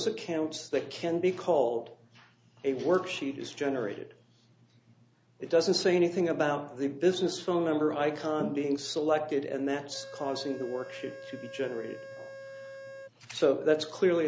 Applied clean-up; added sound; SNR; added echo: none; Organ; 14 dB; none.